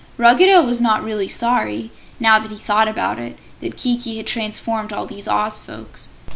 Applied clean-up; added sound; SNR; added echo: none; none; none; none.